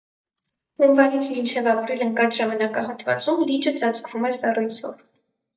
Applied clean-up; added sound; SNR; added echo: neural mask model DeepFilterNet 3.